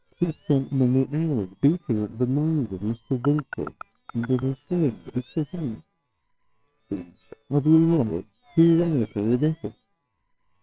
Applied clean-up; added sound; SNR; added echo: neural separator model SepFormer WHAMR!.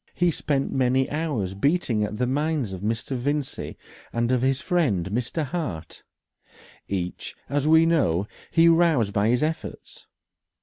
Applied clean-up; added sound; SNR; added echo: none; none; none; none.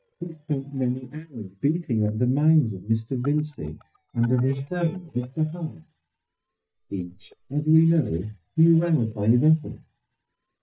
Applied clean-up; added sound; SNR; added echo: neural mask model DeepFilterNet 3.